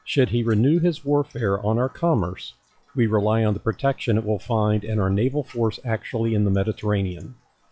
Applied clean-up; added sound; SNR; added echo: classical method log-MMSE.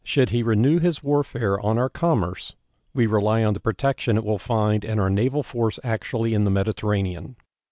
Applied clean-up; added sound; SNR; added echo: none; none; none; none.